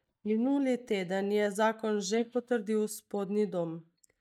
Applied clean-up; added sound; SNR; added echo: neural mask model DeepFilterNet 3.